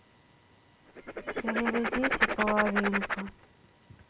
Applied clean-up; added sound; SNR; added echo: none; Writing; -2 dB; none.